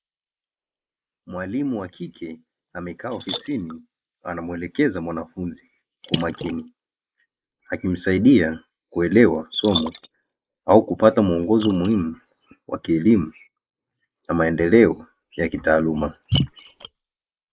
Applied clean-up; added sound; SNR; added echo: neural mask model Resemble Enhance denoiser.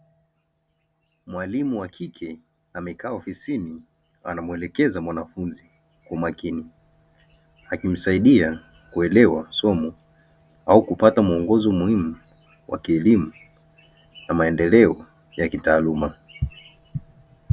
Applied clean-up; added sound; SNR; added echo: none; none; none; none.